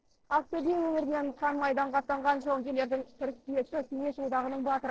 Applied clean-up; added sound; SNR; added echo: neural separator model SepFormer DNS4.